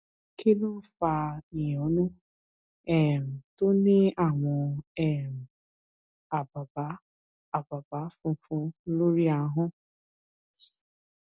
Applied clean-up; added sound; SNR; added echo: none; none; none; none.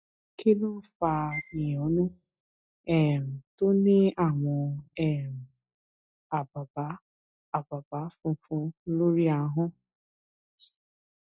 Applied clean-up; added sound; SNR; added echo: classical method log-MMSE.